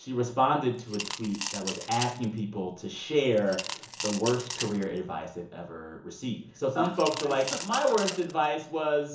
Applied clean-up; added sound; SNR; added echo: none; Coin (dropping) / Glass; 9 dB; reverberation time 0.7 s.